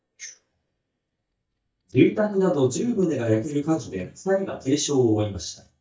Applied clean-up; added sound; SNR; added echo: neural mask model DeepFilterNet 3.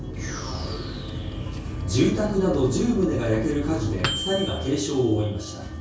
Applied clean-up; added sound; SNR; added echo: none; Microwave oven; 8 dB; reverberation time 0.6 s.